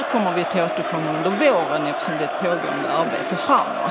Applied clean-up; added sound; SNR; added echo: none; Crowd; 3 dB; none.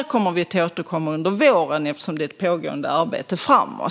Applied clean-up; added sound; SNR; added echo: none; none; none; none.